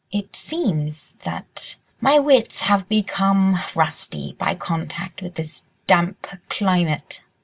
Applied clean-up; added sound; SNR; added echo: none; none; none; none.